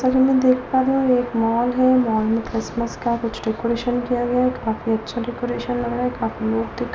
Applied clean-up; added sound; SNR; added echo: none; none; none; none.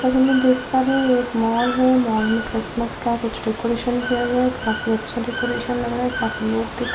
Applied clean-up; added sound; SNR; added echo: none; Water / Bird; 11 dB; none.